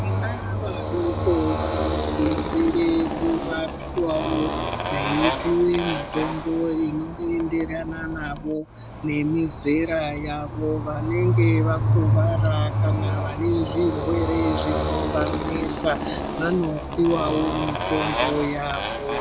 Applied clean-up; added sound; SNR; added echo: none; Motorcycle; 0 dB; none.